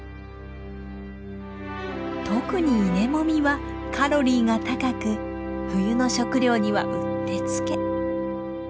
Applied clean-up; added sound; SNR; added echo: none; none; none; none.